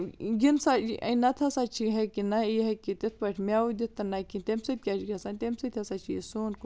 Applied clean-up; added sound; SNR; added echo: none; none; none; none.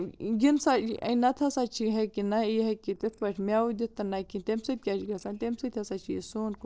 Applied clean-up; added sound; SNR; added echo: neural separator model SepFormer DNS4.